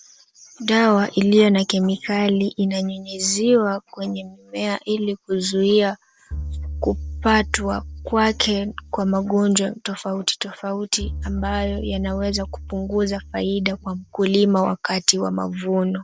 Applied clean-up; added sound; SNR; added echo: none; Bowed string instrument; 11 dB; none.